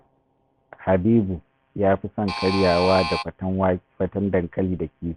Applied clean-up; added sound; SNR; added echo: none; Alarm; 5 dB; none.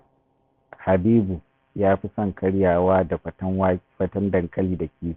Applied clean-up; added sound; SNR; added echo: none; none; none; none.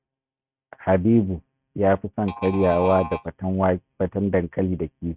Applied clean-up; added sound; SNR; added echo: neural mask model RNNoise.